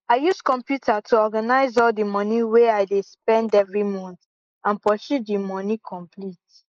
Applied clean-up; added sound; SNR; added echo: neural mask model Resemble Enhance denoiser.